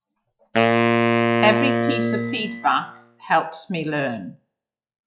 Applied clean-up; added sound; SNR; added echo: classical method log-MMSE.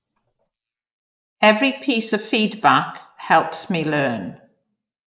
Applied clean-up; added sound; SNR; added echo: neural mask model Resemble Enhance denoiser.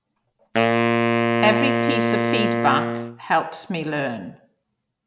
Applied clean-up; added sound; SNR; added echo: none; Wind instrument, woodwind instrument; -4 dB; none.